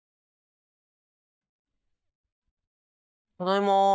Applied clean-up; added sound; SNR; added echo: neural mask model DeepFilterNet 3.